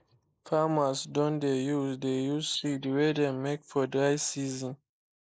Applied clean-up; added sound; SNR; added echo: neural mask model Resemble Enhance denoiser.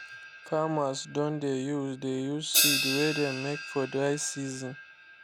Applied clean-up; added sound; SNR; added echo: none; Crash cymbal; 3 dB; none.